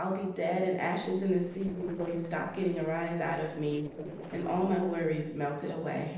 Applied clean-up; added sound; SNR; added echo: neural separator model SepFormer DNS4.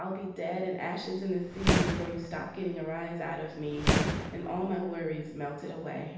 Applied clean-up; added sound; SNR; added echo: none; Fireworks; -2 dB; reverberation time 0.9 s.